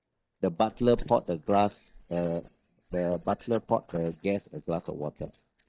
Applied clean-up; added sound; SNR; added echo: neural mask model DeepFilterNet 3.